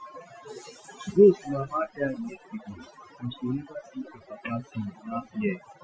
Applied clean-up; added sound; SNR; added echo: classical method Wiener filter.